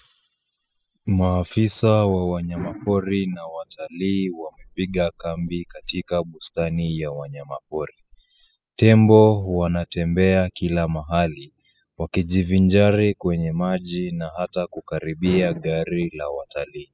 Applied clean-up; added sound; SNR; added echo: classical method spectral subtraction.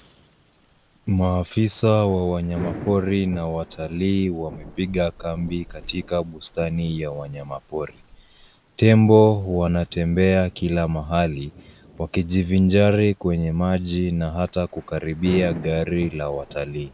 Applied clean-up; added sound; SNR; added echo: none; Thunder / Rain; 19 dB; none.